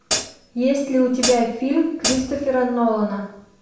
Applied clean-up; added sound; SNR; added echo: none; Hi-hat; 4 dB; reverberation time 0.7 s.